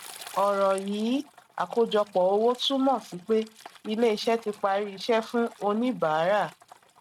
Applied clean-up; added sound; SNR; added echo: neural mask model RNNoise.